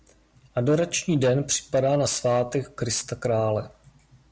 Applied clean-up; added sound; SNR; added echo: none; none; none; none.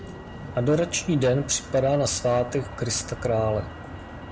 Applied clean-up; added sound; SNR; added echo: none; Motor vehicle (road); 12 dB; none.